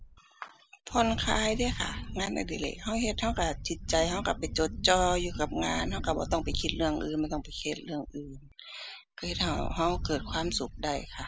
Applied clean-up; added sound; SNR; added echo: none; Wind; 7 dB; none.